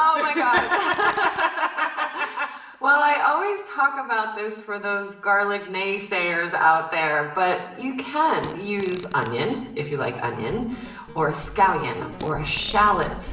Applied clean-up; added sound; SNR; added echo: none; Fart; 16 dB; reverberation time 0.8 s.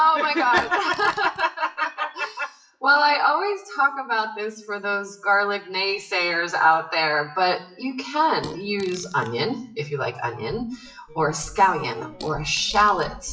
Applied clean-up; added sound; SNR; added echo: classical method WPE with log-MMSE.